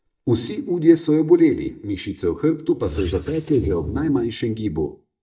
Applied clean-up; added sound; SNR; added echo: neural mask model DeepFilterNet 3.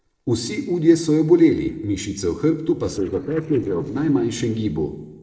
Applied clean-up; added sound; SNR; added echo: neural separator model SepFormer DNS4.